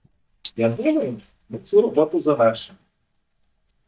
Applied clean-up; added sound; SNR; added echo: neural mask model DeepFilterNet 3.